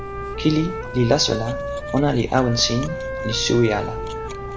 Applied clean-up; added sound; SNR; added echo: none; Cutlery, silverware + Wind instrument, woodwind instrument; 7 dB; none.